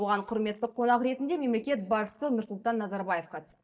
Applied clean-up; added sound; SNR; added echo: neural mask model DeepFilterNet 3.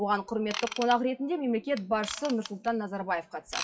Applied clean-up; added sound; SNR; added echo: classical method WPE with log-MMSE.